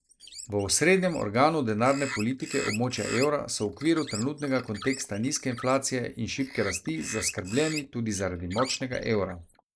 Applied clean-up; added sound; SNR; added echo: neural mask model Resemble Enhance denoiser.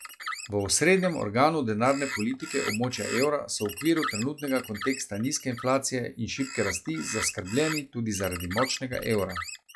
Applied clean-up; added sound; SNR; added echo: classical method log-MMSE.